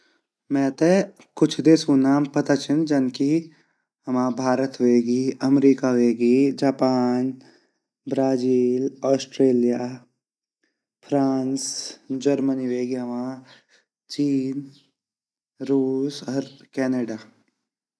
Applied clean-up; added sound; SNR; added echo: none; none; none; none.